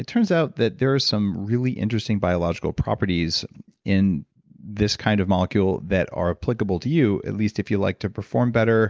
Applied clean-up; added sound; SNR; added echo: none; none; none; none.